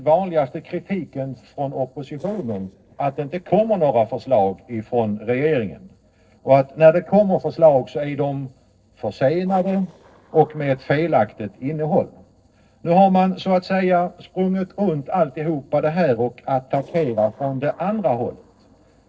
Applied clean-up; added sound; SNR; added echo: neural separator model SepFormer DNS4.